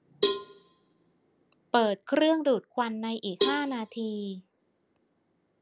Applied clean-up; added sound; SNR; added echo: none; Cowbell; 5 dB; none.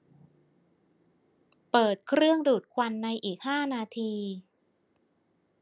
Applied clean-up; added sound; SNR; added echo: none; none; none; none.